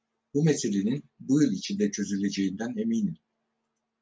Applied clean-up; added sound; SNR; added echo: none; none; none; none.